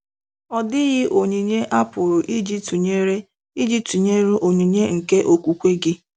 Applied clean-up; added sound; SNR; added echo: none; none; none; none.